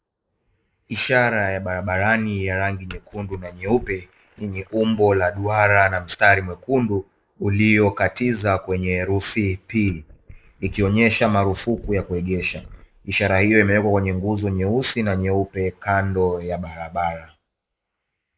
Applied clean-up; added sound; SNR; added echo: neural mask model Resemble Enhance denoiser.